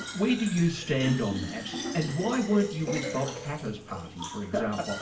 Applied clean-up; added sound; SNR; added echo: none; Fill (with liquid); 8 dB; reverberation time 0.3 s.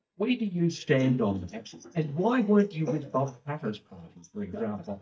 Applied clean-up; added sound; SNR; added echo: neural mask model DeepFilterNet 3.